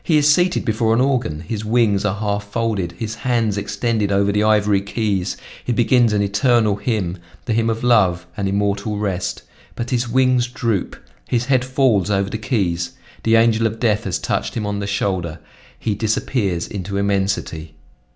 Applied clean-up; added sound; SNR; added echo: none; none; none; none.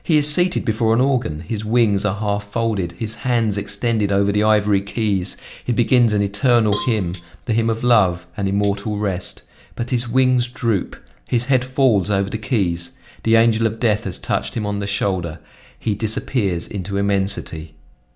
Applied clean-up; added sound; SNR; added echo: none; Cowbell + Tambourine; 11 dB; none.